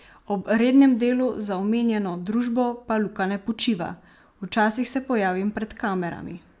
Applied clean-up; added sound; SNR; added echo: none; none; none; none.